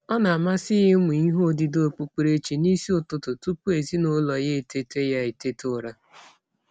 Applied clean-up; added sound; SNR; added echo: none; none; none; none.